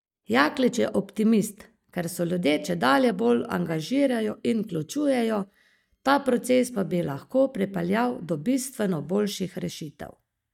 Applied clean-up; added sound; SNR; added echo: neural mask model DeepFilterNet 3.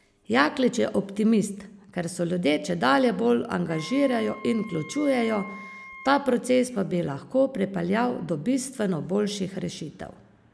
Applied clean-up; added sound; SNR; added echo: none; Wind instrument, woodwind instrument; 17 dB; none.